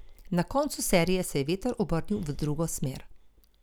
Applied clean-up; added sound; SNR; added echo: none; Breathing; 19 dB; none.